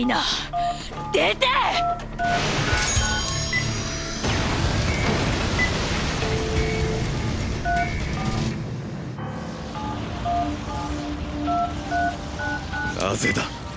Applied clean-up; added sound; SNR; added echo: none; Telephone; 6 dB; none.